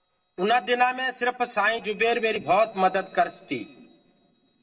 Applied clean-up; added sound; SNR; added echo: neural separator model SepFormer DNS4.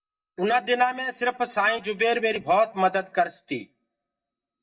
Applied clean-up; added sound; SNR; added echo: neural mask model DeepFilterNet 3.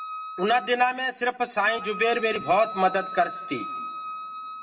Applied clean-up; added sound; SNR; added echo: none; Wind instrument, woodwind instrument; 10 dB; reverberation time 0.5 s.